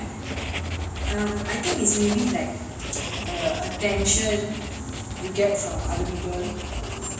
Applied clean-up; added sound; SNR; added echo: none; Writing; 9 dB; reverberation time 1.0 s.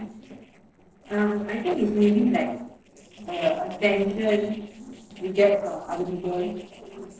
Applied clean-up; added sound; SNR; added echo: neural separator model SepFormer DNS4.